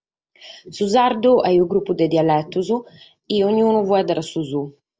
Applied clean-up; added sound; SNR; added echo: none; none; none; none.